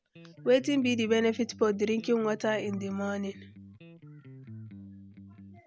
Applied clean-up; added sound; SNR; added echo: none; Electric guitar; 17 dB; none.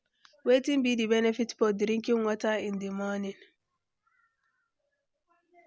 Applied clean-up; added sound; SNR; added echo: none; none; none; none.